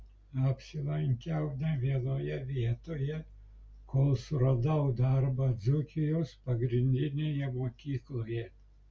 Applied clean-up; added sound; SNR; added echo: none; none; none; none.